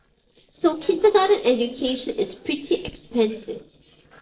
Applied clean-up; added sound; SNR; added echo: neural separator model SepFormer DNS4.